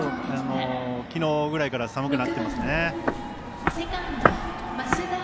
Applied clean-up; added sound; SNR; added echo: none; Walk, footsteps; 1 dB; none.